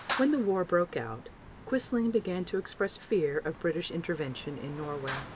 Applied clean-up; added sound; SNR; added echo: none; Traffic noise, roadway noise; 12 dB; none.